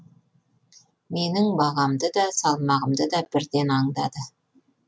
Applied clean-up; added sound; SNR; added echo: none; none; none; none.